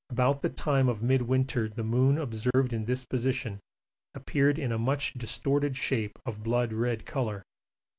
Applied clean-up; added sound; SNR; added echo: none; none; none; none.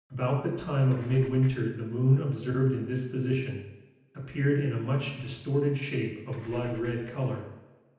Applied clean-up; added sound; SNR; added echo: none; Engine / Car; 19 dB; reverberation time 0.9 s.